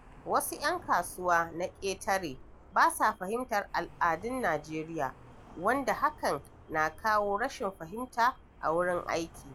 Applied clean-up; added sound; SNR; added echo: none; Traffic noise, roadway noise; 20 dB; none.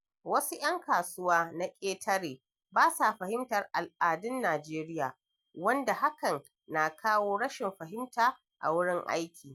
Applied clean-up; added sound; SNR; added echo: none; none; none; none.